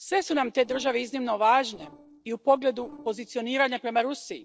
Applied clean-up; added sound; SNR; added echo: neural separator model SepFormer DNS4.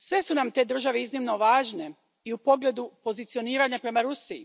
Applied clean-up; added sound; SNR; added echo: none; none; none; none.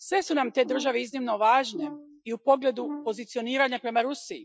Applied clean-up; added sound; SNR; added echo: classical method Wiener filter.